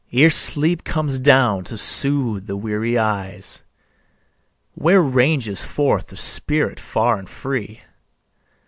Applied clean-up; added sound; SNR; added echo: none; none; none; none.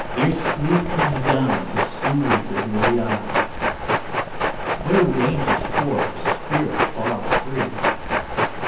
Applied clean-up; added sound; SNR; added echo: none; Train; -2 dB; reverberation time 0.8 s.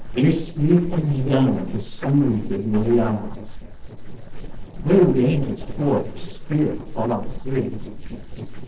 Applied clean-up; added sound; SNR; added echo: neural separator model SepFormer DNS4.